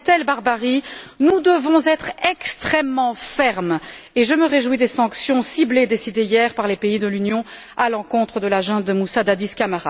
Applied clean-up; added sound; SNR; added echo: none; none; none; none.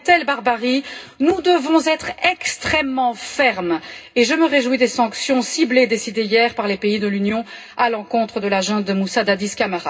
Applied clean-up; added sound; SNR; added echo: none; none; none; reverberation time 0.2 s.